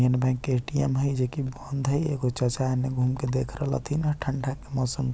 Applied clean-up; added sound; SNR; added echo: none; none; none; none.